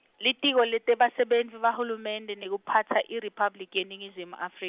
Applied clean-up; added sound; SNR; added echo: none; none; none; none.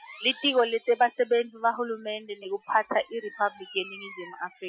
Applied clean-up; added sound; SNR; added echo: classical method Wiener filter.